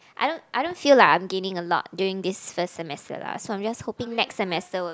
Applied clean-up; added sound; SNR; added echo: none; none; none; none.